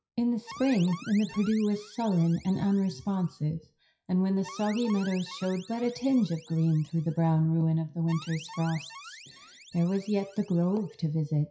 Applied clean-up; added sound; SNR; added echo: classical method WPE with log-MMSE.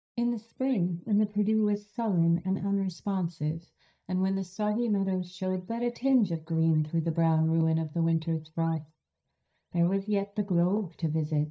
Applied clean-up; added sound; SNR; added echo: neural mask model DeepFilterNet 3.